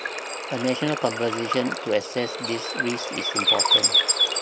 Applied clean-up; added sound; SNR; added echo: none; Water / Bird; -3 dB; none.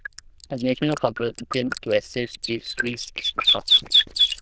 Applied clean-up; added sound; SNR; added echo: neural diffusion model UNIVERSE++.